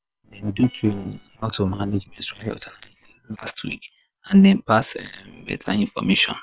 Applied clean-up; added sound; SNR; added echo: neural separator model SepFormer WHAM!.